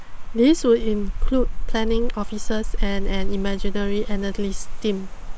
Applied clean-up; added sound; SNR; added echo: none; Rain; -3 dB; none.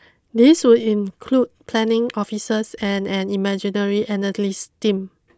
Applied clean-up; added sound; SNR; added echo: none; none; none; none.